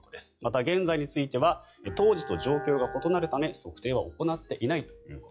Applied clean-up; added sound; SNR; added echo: classical method log-MMSE.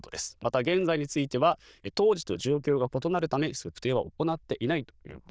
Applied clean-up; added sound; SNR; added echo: neural diffusion model UNIVERSE++.